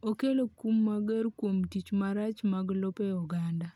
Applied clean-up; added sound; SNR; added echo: none; none; none; none.